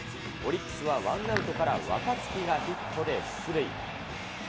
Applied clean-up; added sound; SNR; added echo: none; none; none; none.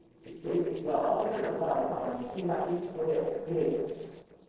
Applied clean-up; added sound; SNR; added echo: neural separator model SepFormer DNS4.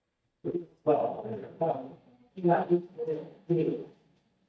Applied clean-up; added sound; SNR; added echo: neural mask model DeepFilterNet 3.